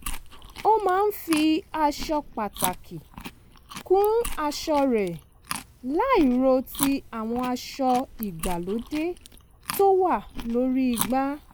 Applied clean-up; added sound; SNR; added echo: none; Chewing, mastication; 12 dB; none.